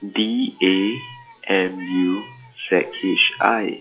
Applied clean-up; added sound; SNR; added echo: classical method log-MMSE.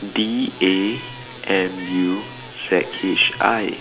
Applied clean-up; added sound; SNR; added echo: none; Meow; 17 dB; none.